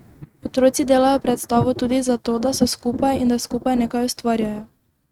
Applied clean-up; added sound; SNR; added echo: neural mask model RNNoise.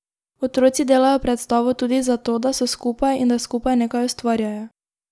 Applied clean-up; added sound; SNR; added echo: none; none; none; none.